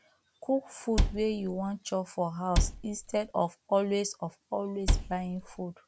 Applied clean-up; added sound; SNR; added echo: none; Cupboard open or close; -2 dB; none.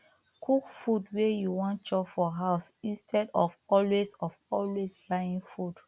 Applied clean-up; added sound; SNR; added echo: none; none; none; none.